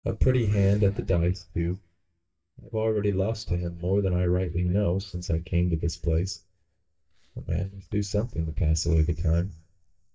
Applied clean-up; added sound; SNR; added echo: neural mask model DeepFilterNet 3.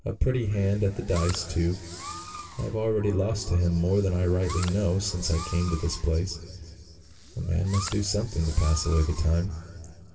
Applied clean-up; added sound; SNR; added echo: none; Fireworks; 16 dB; reverberation time 2.9 s.